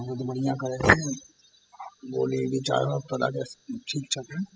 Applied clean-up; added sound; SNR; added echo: classical method spectral subtraction.